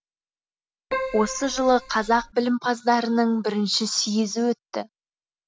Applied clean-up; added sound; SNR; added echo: none; Keyboard (musical); 8 dB; none.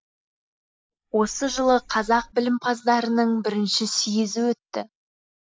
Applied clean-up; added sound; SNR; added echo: neural mask model Resemble Enhance denoiser.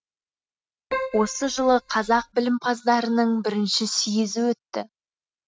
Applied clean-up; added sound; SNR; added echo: neural mask model RNNoise.